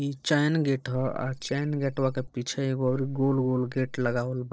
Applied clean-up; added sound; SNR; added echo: neural separator model SepFormer DNS4.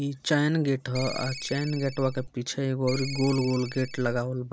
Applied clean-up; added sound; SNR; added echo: none; Ringtone; 11 dB; none.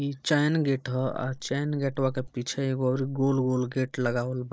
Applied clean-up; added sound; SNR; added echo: neural mask model Resemble Enhance denoiser.